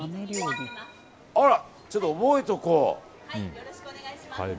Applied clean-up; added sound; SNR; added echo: none; none; none; none.